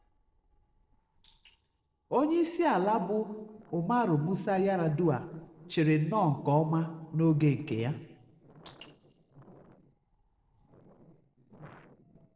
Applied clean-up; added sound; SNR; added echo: neural separator model SepFormer DNS4.